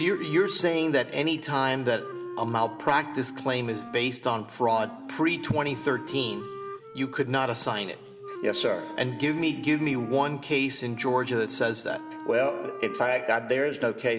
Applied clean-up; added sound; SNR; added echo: none; Wind instrument, woodwind instrument; 13 dB; reverberation time 1.3 s.